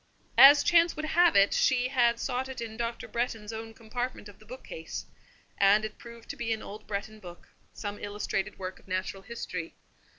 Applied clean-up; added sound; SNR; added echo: none; none; none; none.